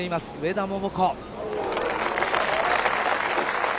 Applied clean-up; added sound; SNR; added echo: none; none; none; none.